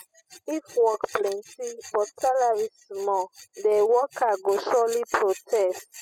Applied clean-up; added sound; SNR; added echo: classical method spectral subtraction.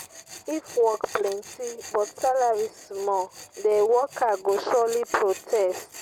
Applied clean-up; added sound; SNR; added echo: none; Tools; 18 dB; none.